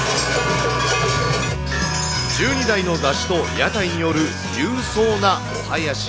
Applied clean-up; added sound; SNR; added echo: none; none; none; none.